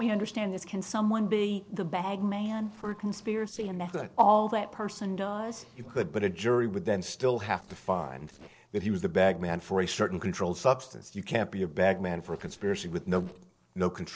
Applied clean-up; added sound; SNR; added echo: neural separator model SepFormer DNS4.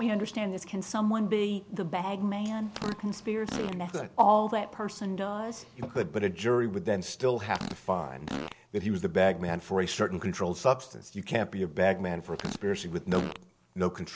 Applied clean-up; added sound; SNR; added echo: none; Fart; 12 dB; none.